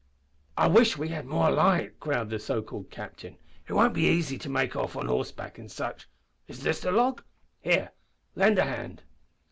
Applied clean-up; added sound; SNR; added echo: none; none; none; none.